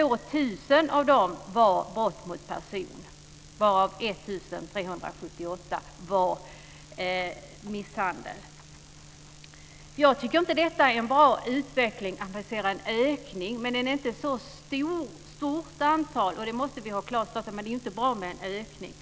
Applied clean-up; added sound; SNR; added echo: none; none; none; none.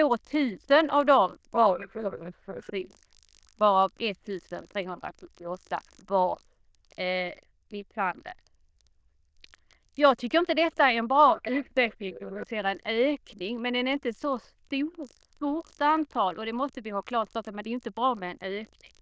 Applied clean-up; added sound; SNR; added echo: neural diffusion model UNIVERSE++.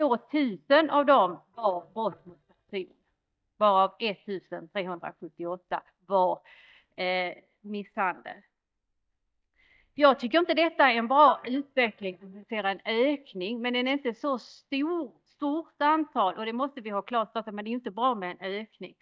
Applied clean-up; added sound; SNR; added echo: neural mask model DeepFilterNet 3.